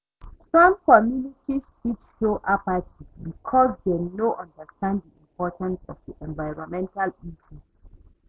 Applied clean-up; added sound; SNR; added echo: none; none; none; none.